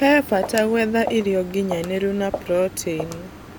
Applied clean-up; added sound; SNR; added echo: none; Walk, footsteps; 13 dB; none.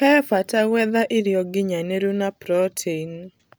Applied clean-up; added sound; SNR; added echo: none; none; none; none.